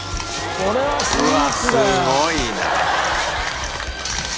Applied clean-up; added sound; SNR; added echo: none; Bass drum / Snare drum / Drum kit; 15 dB; none.